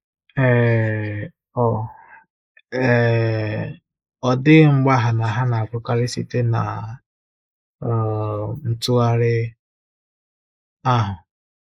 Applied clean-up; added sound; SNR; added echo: neural mask model Resemble Enhance denoiser.